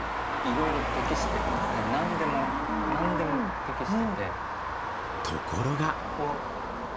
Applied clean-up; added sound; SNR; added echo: none; Traffic noise, roadway noise; -1 dB; none.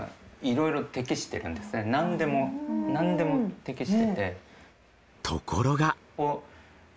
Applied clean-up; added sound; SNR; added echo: none; none; none; none.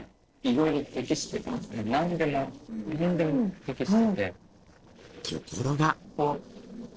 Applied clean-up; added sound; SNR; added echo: neural separator model SepFormer DNS4.